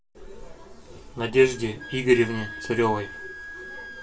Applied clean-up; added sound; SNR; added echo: none; Wind instrument, woodwind instrument; 16 dB; reverberation time 0.2 s.